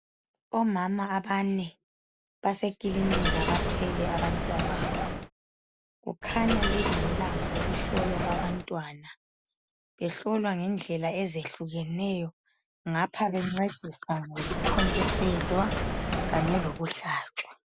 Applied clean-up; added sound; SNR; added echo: none; Coin (dropping); -3 dB; none.